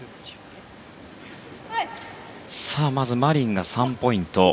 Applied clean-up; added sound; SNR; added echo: none; none; none; none.